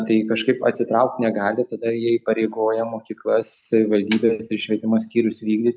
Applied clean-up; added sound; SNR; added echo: none; Snare drum; 15 dB; none.